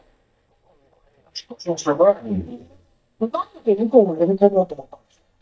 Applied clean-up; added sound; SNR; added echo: neural mask model DeepFilterNet 3.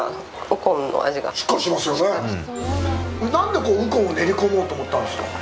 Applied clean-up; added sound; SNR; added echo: none; none; none; none.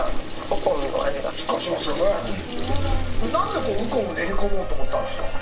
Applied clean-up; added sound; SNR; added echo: none; Sink (filling or washing) / Water tap, faucet; -2 dB; reverberation time 0.2 s.